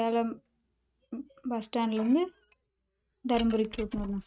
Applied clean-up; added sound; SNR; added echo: neural mask model RNNoise.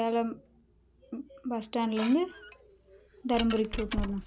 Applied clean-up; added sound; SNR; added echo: none; Dishes, pots, and pans / Glass + Squeak; 10 dB; none.